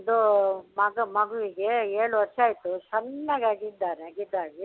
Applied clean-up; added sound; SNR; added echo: none; none; none; none.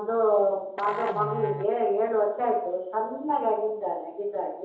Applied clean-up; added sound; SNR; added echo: none; Musical instrument; 10 dB; reverberation time 0.8 s.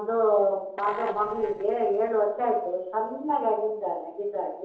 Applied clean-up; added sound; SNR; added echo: neural separator model SepFormer DNS4.